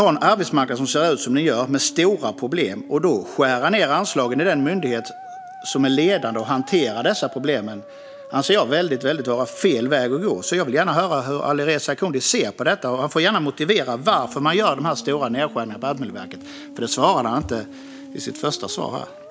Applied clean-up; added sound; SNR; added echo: none; Musical instrument; 18 dB; none.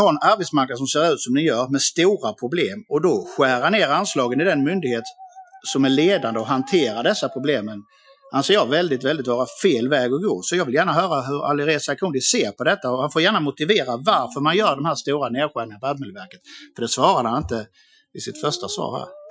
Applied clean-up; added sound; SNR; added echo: classical method Wiener filter.